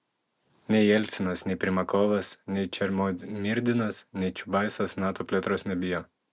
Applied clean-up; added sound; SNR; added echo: none; none; none; none.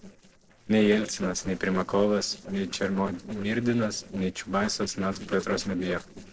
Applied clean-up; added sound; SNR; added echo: neural separator model SepFormer DNS4.